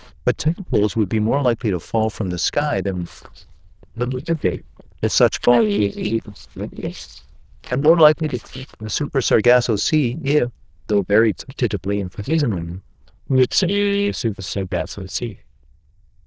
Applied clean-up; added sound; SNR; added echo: neural diffusion model UNIVERSE++.